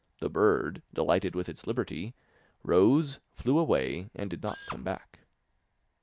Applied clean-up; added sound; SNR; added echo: none; Drill; 15 dB; none.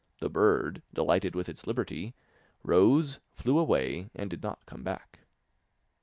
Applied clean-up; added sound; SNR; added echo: none; none; none; none.